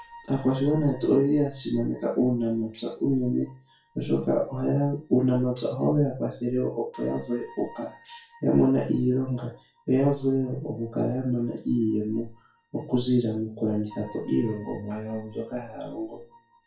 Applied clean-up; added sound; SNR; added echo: classical method WPE with log-MMSE.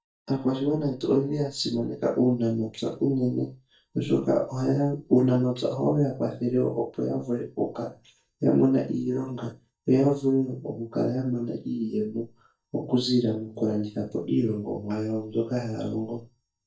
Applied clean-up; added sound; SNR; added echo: neural mask model DeepFilterNet 3.